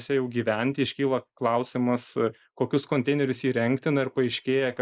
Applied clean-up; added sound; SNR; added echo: neural mask model Resemble Enhance denoiser.